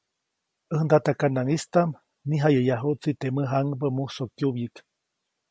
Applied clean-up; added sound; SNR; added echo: none; none; none; none.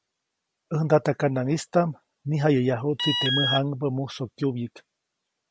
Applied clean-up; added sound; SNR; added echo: none; Alarm; 2 dB; none.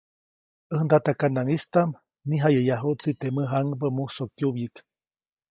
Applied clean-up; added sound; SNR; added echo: neural mask model DeepFilterNet 3.